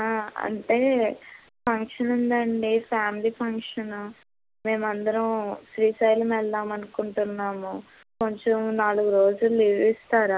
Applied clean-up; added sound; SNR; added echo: none; none; none; none.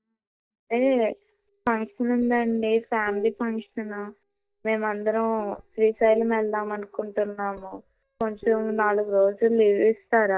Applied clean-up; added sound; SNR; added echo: neural mask model DeepFilterNet 3.